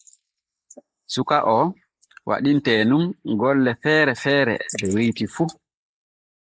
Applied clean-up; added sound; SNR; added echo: neural mask model Resemble Enhance denoiser.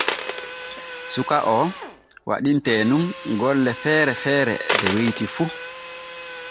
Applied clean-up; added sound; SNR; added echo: none; Drill + Coin (dropping); 5 dB; none.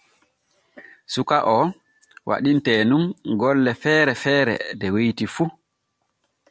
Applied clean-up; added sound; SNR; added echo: none; none; none; none.